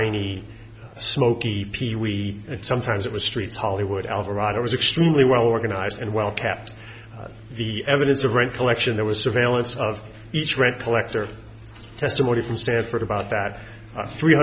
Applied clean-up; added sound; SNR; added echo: none; none; none; none.